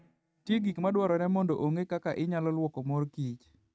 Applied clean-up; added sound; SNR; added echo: neural mask model RNNoise.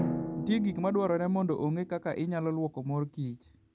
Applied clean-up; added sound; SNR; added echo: none; Drum; 8 dB; none.